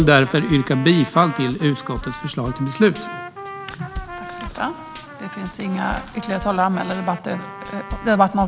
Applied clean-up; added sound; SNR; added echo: none; Drum / Drum kit + Trumpet; 13 dB; none.